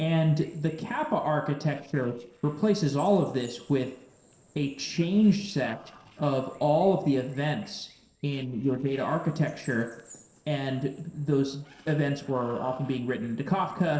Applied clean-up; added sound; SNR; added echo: neural separator model SepFormer DNS4.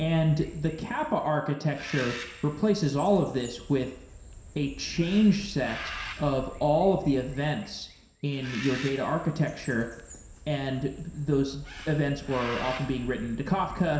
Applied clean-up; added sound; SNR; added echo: none; Bird; 14 dB; reverberation time 0.7 s.